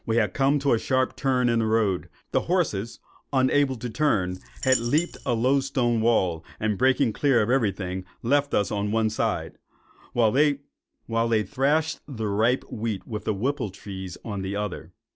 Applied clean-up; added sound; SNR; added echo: none; Coin (dropping); 10 dB; none.